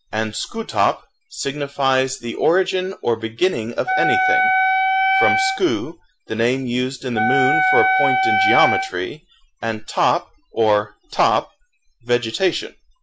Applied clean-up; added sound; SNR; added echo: none; Wind instrument, woodwind instrument; -4 dB; none.